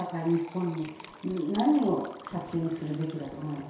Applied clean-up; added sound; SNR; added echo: none; Fill (with liquid); 20 dB; reverberation time 0.7 s.